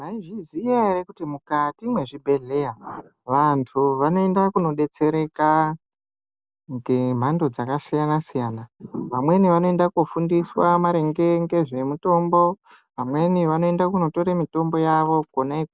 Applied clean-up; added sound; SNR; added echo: none; none; none; none.